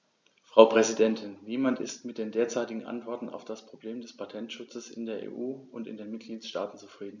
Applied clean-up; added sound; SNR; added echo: none; none; none; none.